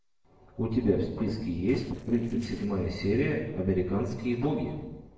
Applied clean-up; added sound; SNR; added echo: neural separator model SepFormer DNS4.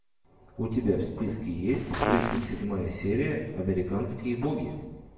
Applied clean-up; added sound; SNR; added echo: none; Fart; 1 dB; reverberation time 1.0 s.